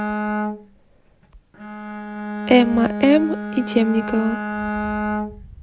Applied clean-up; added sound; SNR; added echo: none; Bowed string instrument; 5 dB; none.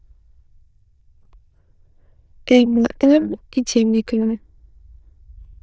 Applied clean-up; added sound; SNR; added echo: neural diffusion model UNIVERSE++.